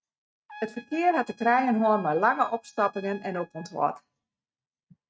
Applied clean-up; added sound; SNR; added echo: neural mask model RNNoise.